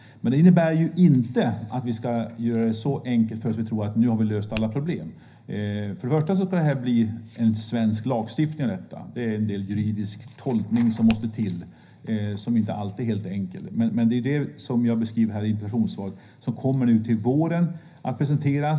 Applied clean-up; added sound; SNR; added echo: none; Finger snapping; 17 dB; reverberation time 0.5 s.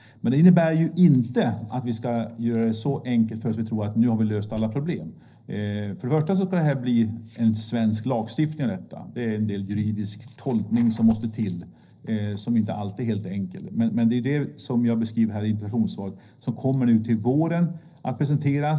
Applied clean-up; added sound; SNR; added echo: neural separator model SepFormer DNS4.